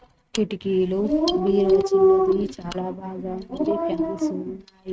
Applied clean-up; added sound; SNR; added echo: neural mask model RNNoise.